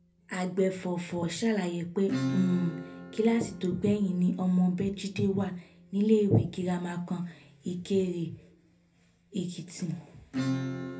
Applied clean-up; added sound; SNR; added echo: none; Acoustic guitar / Strum; 11 dB; reverberation time 0.3 s.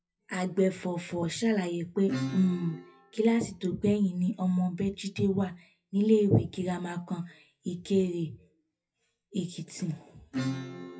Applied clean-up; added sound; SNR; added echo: classical method WPE with log-MMSE.